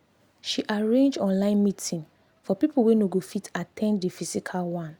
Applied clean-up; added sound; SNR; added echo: none; none; none; none.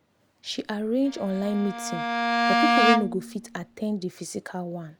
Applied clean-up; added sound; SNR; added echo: none; Bowed string instrument; -3 dB; none.